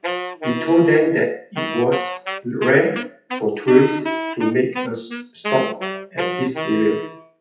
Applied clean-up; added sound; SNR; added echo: classical method WPE with log-MMSE.